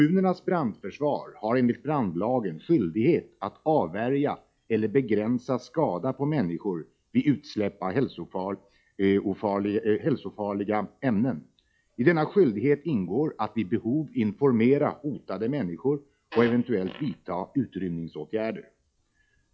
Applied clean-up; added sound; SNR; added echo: classical method log-MMSE.